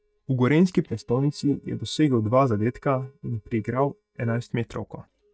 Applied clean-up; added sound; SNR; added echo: neural mask model DeepFilterNet 3.